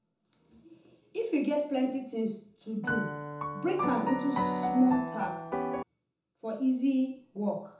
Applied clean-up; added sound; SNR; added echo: none; Piano; 1 dB; reverberation time 0.5 s.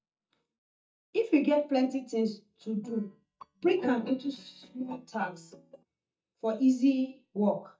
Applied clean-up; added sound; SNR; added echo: neural mask model DeepFilterNet 3.